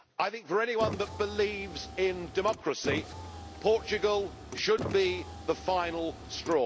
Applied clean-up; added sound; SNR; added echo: none; Car; 10 dB; none.